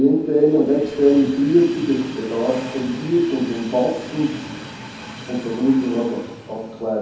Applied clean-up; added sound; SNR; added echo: none; Train; 16 dB; reverberation time 0.9 s.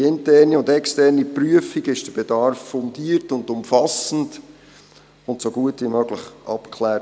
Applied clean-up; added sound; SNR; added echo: none; none; none; none.